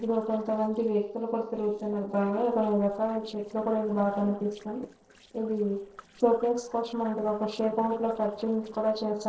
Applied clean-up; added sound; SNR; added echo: neural separator model SepFormer DNS4.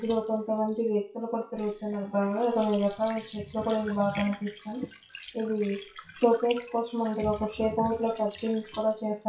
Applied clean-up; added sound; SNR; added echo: classical method WPE with log-MMSE.